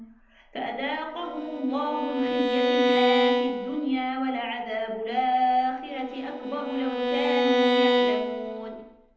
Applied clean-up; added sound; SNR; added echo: none; Bowed string instrument; -2 dB; reverberation time 0.9 s.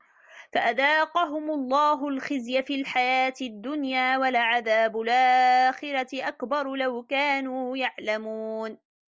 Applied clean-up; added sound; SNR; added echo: none; none; none; none.